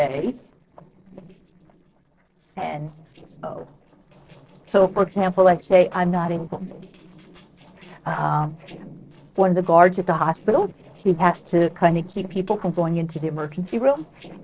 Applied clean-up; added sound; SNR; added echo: neural separator model SepFormer DNS4.